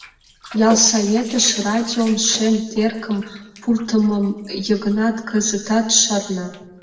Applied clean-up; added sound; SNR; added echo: neural separator model SepFormer DNS4.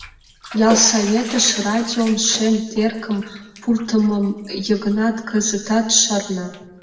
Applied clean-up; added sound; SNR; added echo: none; Bathtub (filling or washing); 15 dB; reverberation time 1.0 s.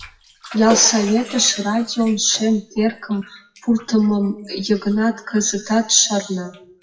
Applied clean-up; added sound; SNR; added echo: classical method WPE with log-MMSE.